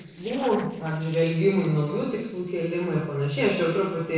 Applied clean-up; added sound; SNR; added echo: neural separator model SepFormer DNS4.